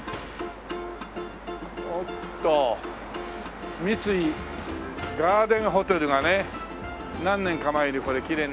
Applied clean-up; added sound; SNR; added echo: none; Tools + Slam; 16 dB; none.